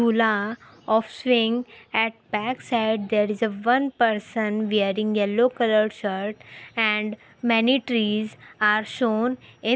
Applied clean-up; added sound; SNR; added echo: none; none; none; none.